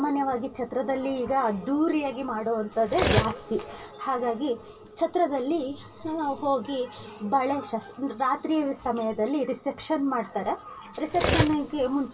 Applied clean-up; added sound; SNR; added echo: none; Cutlery, silverware; 1 dB; reverberation time 0.2 s.